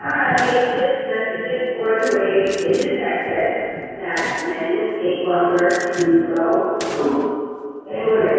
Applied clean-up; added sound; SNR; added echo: none; Gunshot, gunfire; 18 dB; reverberation time 2.0 s.